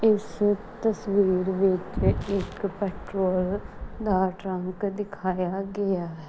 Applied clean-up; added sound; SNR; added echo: none; none; none; none.